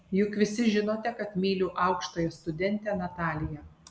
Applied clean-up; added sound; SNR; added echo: none; none; none; none.